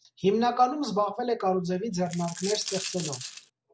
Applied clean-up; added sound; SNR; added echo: none; Coin (dropping); 9 dB; none.